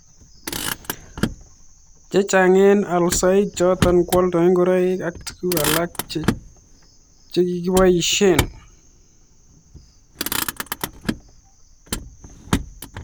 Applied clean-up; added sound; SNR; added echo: none; Motor vehicle (road); 8 dB; none.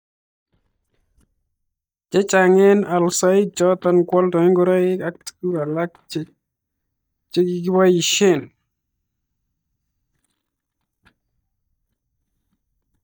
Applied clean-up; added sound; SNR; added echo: neural mask model DeepFilterNet 3.